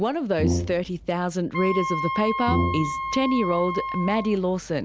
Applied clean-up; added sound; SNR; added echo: none; Brass instrument + Wind instrument, woodwind instrument; 3 dB; none.